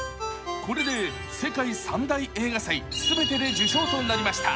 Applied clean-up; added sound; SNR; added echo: none; Ringtone; 11 dB; none.